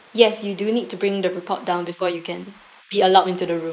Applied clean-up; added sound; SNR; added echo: neural mask model Resemble Enhance denoiser.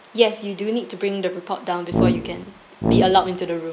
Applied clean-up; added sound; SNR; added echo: none; Brass instrument; -1 dB; none.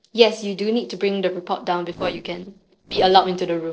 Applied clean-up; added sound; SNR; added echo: neural separator model SepFormer DNS4.